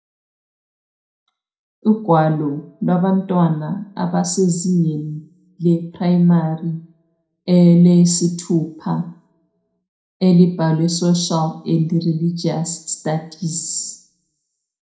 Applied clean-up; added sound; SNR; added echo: none; none; none; reverberation time 0.4 s.